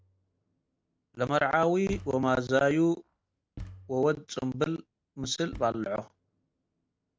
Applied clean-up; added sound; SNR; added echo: none; Thump, thud; 19 dB; none.